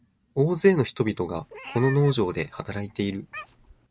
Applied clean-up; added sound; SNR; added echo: none; Meow; 17 dB; none.